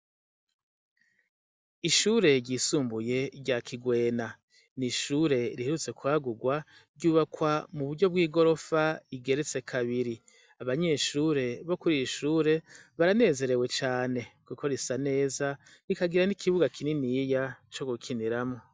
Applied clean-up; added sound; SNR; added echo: none; none; none; none.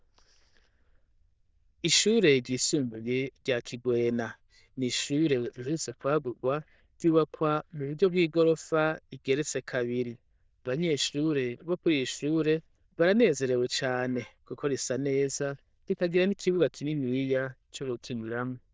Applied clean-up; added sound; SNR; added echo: neural diffusion model UNIVERSE++.